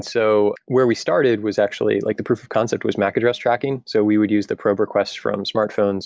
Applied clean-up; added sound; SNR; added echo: none; none; none; none.